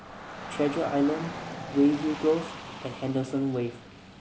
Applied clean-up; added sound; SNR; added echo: none; Rain / Dog; 11 dB; none.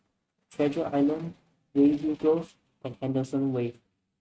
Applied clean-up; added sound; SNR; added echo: neural mask model RNNoise.